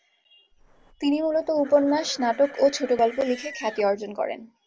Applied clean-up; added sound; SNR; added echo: none; Livestock, farm animals, working animals; 19 dB; none.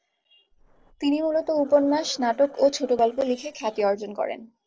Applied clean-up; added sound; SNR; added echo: neural separator model SepFormer DNS4.